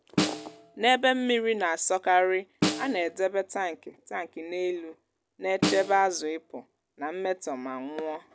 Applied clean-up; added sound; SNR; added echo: none; Snare drum; 6 dB; none.